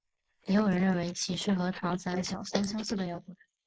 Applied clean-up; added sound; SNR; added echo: neural mask model Resemble Enhance denoiser.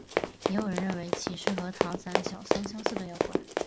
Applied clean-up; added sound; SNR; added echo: none; Run; -4 dB; none.